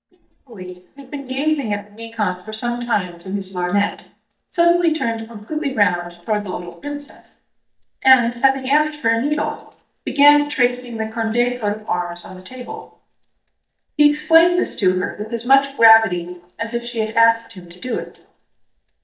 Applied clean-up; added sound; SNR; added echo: neural mask model DeepFilterNet 3.